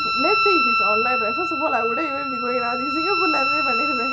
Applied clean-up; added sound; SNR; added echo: none; Wind instrument, woodwind instrument; -4 dB; none.